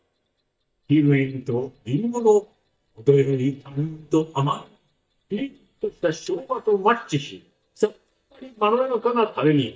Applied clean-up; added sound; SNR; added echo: neural mask model DeepFilterNet 3.